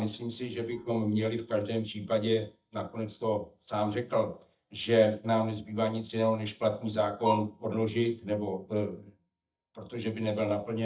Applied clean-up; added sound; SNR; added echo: neural mask model DeepFilterNet 3.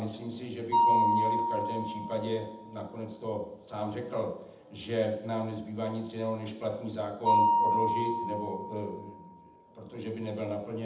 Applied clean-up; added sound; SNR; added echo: none; Mallet percussion; -3 dB; reverberation time 0.8 s.